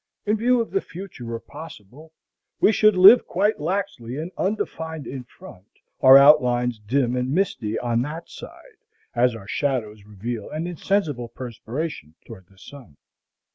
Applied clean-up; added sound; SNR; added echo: none; none; none; none.